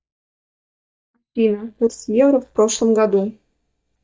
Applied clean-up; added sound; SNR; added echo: neural mask model DeepFilterNet 3.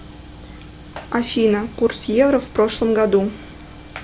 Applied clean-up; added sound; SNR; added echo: none; none; none; none.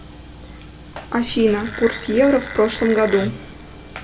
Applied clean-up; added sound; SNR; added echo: none; Wood; 12 dB; reverberation time 1.8 s.